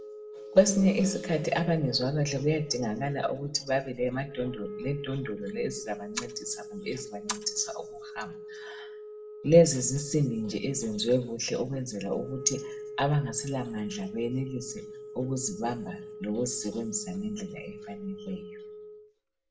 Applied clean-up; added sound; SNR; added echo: none; Wind instrument, woodwind instrument; 13 dB; reverberation time 0.5 s.